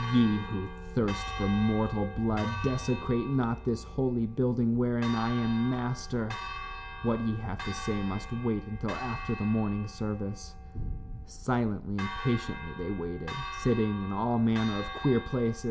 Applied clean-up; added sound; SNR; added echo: none; Church bell; 12 dB; none.